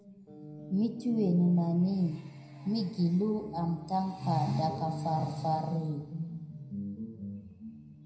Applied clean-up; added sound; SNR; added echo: none; Guitar; 11 dB; reverberation time 0.8 s.